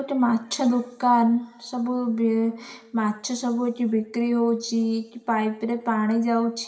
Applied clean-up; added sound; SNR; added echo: none; none; none; reverberation time 1.5 s.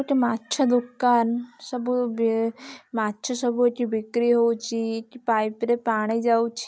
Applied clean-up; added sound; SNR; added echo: none; none; none; none.